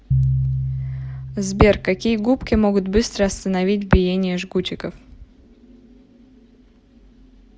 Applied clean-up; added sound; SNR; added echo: none; Piano; 4 dB; none.